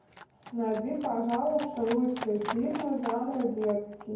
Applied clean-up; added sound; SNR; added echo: none; Livestock, farm animals, working animals; 13 dB; reverberation time 0.9 s.